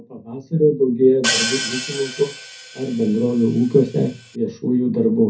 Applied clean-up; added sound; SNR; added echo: none; Hi-hat; 8 dB; reverberation time 0.3 s.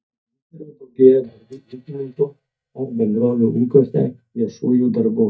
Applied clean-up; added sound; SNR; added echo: neural mask model DeepFilterNet 3.